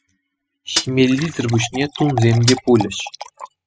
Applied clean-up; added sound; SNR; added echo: classical method spectral subtraction.